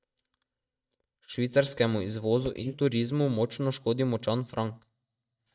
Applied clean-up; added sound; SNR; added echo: neural mask model DeepFilterNet 3.